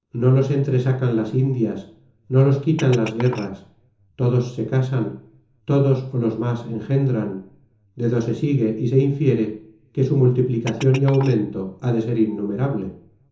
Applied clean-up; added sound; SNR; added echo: none; Glass; 20 dB; reverberation time 0.6 s.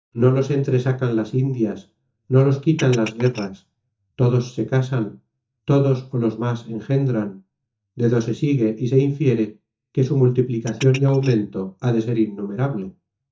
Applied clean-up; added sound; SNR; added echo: neural mask model DeepFilterNet 3.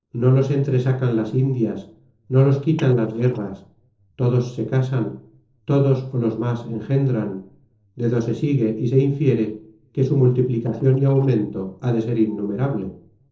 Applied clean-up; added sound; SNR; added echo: neural separator model SepFormer DNS4.